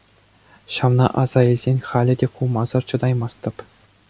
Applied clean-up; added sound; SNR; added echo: none; none; none; none.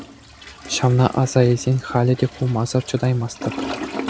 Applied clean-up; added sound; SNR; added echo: none; Toilet flush; 12 dB; none.